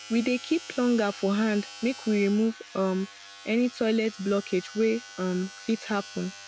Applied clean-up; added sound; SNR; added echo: none; Domestic sounds, home sounds; 17 dB; none.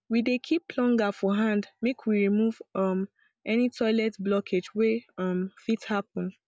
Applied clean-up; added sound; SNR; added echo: none; none; none; none.